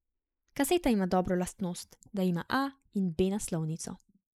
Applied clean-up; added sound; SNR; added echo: neural mask model Resemble Enhance denoiser.